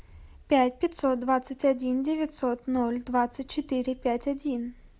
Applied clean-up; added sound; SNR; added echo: none; none; none; none.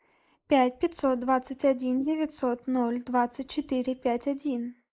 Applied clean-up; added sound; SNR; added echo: neural mask model Resemble Enhance denoiser.